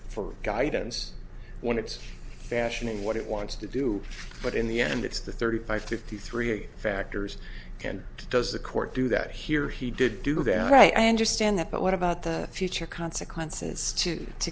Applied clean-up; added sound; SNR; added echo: none; none; none; none.